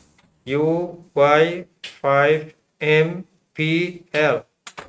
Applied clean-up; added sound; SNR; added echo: neural mask model RNNoise.